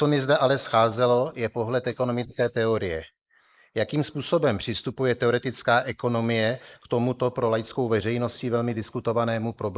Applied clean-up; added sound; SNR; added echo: neural mask model Resemble Enhance denoiser.